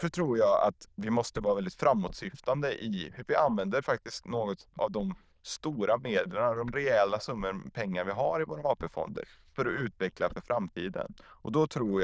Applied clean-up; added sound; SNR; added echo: neural diffusion model UNIVERSE++.